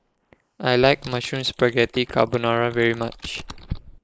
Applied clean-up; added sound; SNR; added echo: neural mask model Resemble Enhance denoiser.